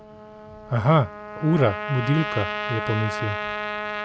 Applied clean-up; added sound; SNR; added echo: none; Trumpet; 6 dB; none.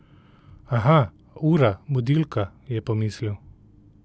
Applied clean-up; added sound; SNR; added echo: none; none; none; none.